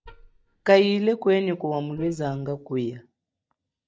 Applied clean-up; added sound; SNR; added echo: neural mask model DeepFilterNet 3.